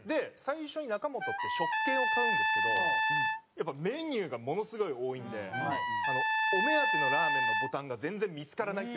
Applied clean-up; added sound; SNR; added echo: none; Trumpet; -4 dB; none.